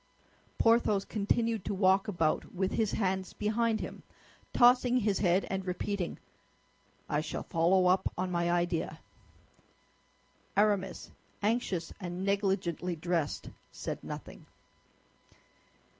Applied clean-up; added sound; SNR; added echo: none; none; none; none.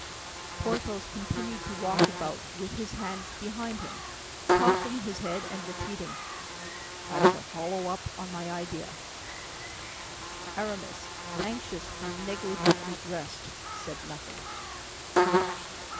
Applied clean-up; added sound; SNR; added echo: none; Buzz; -5 dB; none.